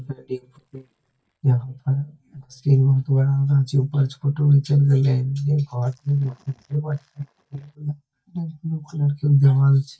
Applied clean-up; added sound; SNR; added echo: neural mask model DeepFilterNet 3.